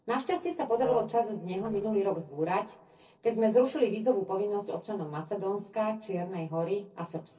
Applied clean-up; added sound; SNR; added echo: neural separator model SepFormer DNS4.